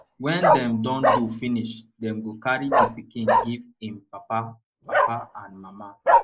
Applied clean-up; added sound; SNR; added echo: neural mask model Resemble Enhance denoiser.